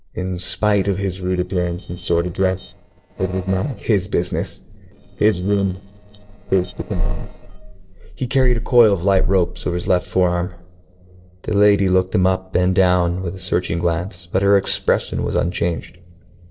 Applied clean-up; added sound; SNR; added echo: neural separator model SepFormer DNS4.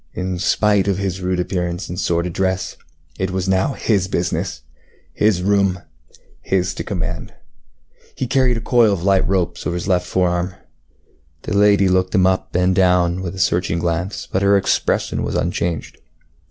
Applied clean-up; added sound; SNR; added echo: none; none; none; none.